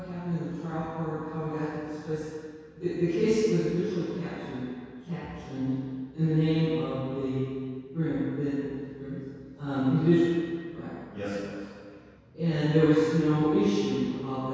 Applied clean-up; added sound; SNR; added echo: none; none; none; reverberation time 2.0 s.